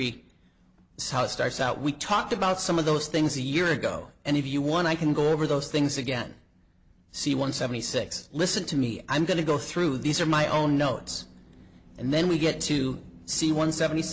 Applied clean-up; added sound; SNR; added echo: none; none; none; none.